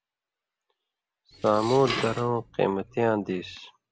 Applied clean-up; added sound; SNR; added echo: none; Dishes, pots, and pans; 10 dB; none.